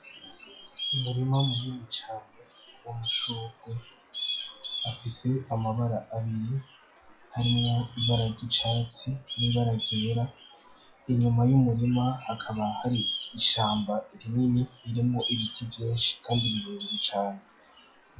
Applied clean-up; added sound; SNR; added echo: classical method log-MMSE.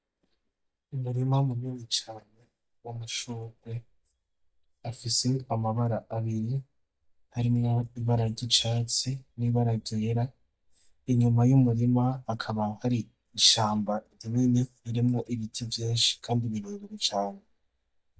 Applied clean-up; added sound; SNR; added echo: neural mask model DeepFilterNet 3.